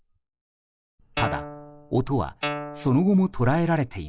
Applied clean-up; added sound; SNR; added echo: classical method log-MMSE.